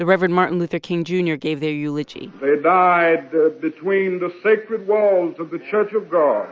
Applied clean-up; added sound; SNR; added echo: none; none; none; none.